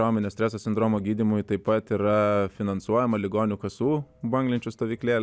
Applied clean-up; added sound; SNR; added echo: none; none; none; none.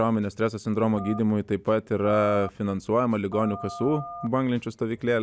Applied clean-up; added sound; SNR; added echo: none; Telephone; 15 dB; none.